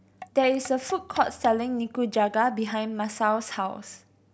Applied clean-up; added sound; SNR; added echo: none; Tap / Percussion; 19 dB; none.